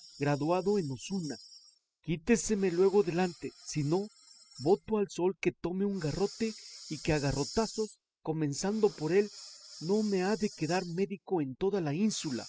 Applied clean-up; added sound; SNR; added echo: classical method spectral subtraction.